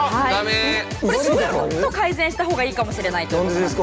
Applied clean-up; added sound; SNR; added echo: none; none; none; none.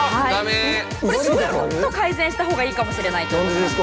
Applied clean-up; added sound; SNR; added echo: none; Trumpet; 11 dB; none.